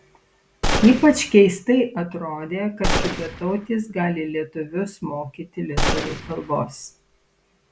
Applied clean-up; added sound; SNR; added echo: none; Gunshot, gunfire; 3 dB; none.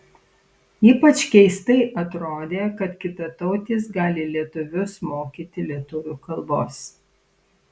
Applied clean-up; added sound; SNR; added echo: none; none; none; none.